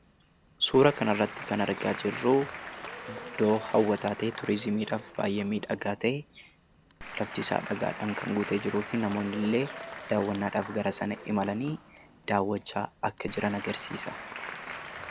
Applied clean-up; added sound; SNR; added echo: none; Applause / Crowd; 13 dB; none.